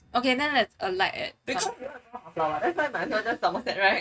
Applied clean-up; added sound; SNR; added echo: neural mask model RNNoise.